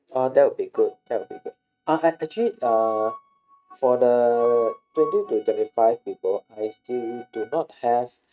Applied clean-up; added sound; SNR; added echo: neural mask model RNNoise.